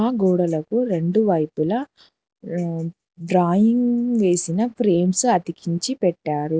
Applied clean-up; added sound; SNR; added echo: none; none; none; none.